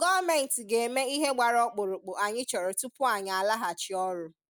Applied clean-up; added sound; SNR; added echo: none; none; none; none.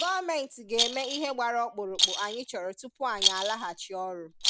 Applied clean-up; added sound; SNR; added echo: none; Rattle; -2 dB; none.